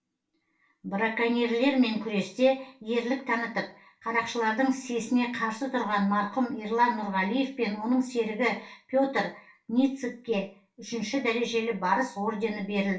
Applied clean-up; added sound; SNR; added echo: none; none; none; reverberation time 0.3 s.